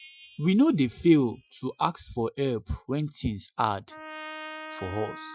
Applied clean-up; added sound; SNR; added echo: classical method Wiener filter.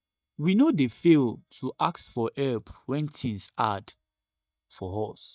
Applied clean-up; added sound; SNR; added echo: neural mask model DeepFilterNet 3.